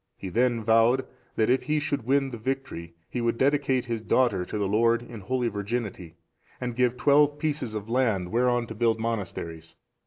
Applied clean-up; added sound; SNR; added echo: none; none; none; none.